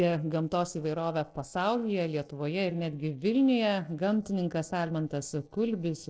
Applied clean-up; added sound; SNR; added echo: neural separator model SepFormer DNS4.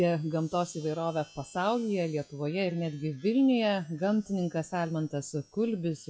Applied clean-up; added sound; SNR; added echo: classical method WPE with log-MMSE.